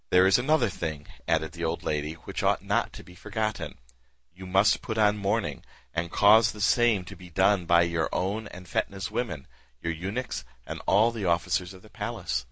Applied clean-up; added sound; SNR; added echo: none; none; none; none.